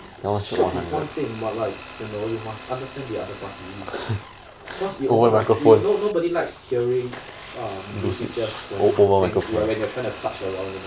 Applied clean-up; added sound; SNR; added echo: none; Domestic sounds, home sounds; 18 dB; none.